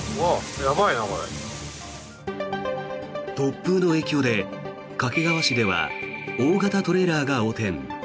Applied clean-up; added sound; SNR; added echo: none; none; none; none.